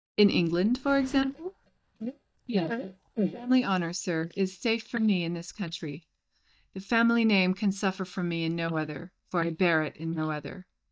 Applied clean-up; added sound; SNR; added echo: neural mask model DeepFilterNet 3.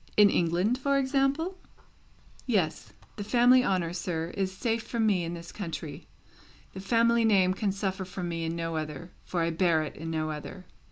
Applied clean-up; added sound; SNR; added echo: none; none; none; none.